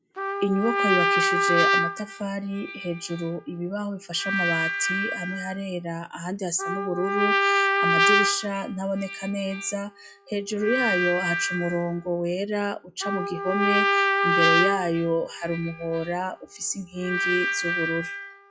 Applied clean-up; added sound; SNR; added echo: classical method log-MMSE.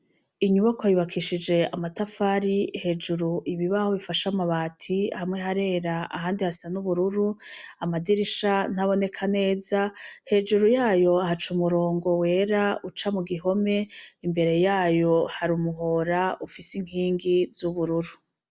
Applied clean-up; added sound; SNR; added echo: none; none; none; none.